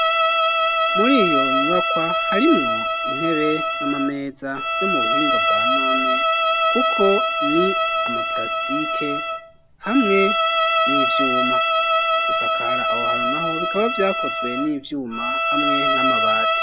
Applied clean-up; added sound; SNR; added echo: none; Bowed string instrument; -5 dB; none.